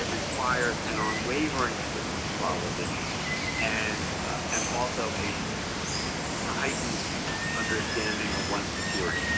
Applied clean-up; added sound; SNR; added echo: none; Water; -3 dB; reverberation time 1.7 s.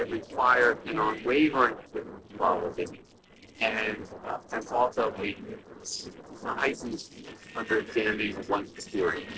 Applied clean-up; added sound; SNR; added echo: neural separator model SepFormer DNS4.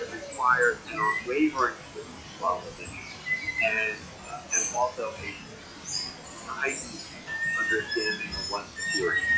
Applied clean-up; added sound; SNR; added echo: classical method WPE with log-MMSE.